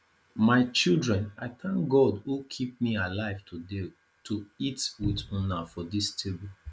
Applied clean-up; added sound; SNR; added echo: none; Cupboard open or close; 10 dB; none.